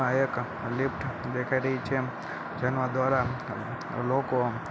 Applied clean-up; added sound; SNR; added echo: none; none; none; none.